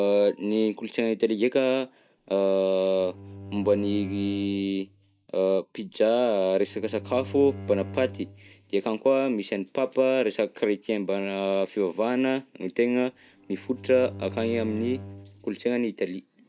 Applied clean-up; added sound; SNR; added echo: none; Bowed string instrument; 15 dB; none.